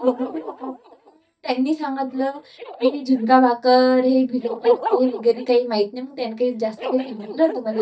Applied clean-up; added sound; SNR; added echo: neural mask model DeepFilterNet 3.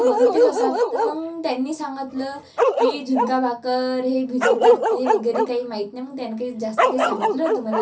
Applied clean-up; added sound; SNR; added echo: none; Bark; -3 dB; reverberation time 0.3 s.